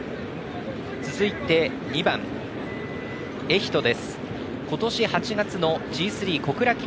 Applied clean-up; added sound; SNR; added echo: none; Microwave oven; 19 dB; none.